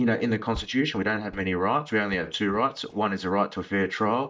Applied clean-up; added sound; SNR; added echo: neural mask model DeepFilterNet 3.